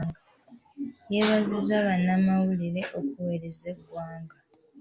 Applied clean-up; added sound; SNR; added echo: none; none; none; none.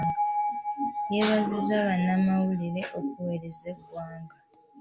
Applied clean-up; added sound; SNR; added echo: none; Bell; 6 dB; none.